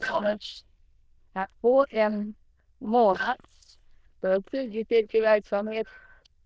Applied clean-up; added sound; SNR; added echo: neural diffusion model UNIVERSE++.